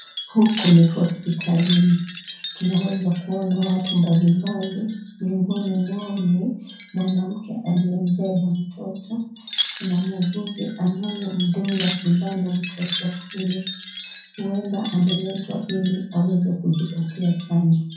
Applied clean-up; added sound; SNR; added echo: none; Wind chime; 8 dB; reverberation time 0.5 s.